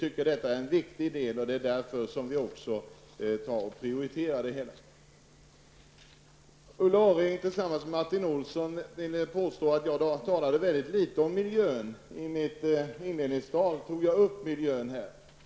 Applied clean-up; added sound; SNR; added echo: none; none; none; none.